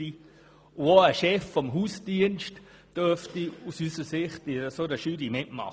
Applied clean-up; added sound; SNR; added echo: none; none; none; none.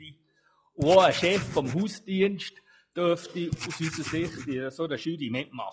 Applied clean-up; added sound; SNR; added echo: classical method log-MMSE.